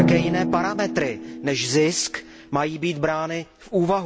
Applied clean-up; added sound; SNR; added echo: none; Drum; 4 dB; none.